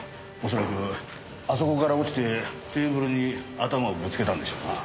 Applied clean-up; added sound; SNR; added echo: none; none; none; none.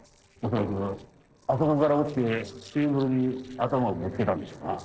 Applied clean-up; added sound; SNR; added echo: neural separator model SepFormer DNS4.